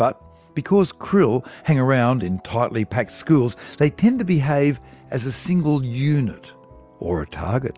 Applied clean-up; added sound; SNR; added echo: none; none; none; none.